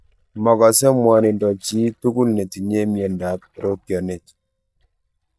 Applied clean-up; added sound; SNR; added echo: neural mask model DeepFilterNet 3.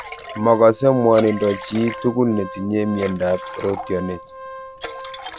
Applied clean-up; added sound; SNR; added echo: none; Liquid + Organ; 12 dB; none.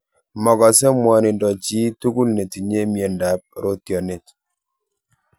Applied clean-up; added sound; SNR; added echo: none; none; none; none.